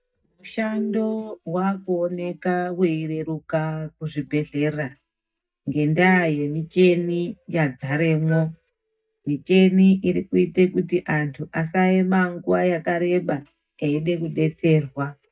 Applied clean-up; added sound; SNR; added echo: neural mask model DeepFilterNet 3.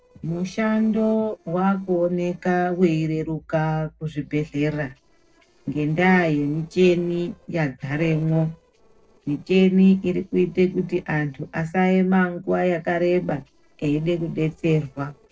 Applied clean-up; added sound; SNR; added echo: neural separator model SepFormer DNS4.